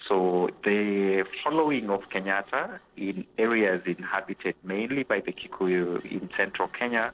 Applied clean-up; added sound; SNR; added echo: neural separator model SepFormer DNS4.